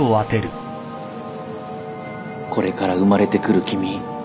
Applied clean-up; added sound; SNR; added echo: none; none; none; none.